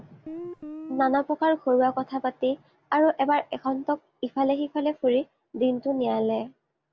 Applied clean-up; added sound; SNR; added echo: none; Guitar; 12 dB; none.